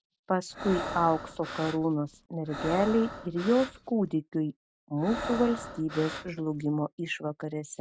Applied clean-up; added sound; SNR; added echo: none; Breathing; 9 dB; none.